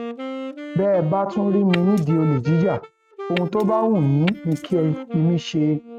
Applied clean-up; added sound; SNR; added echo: neural mask model RNNoise.